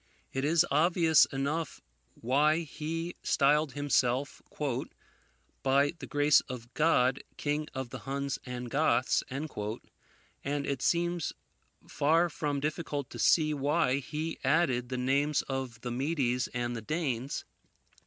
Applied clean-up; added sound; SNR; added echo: none; none; none; none.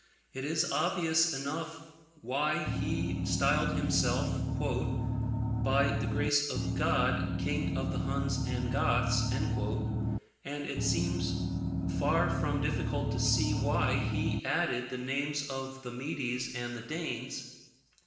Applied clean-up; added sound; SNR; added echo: none; Engine; -3 dB; reverberation time 0.9 s.